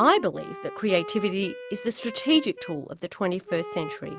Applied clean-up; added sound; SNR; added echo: none; Wind instrument, woodwind instrument; 13 dB; none.